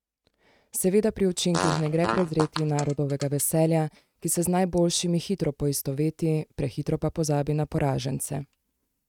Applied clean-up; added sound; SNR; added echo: neural mask model RNNoise.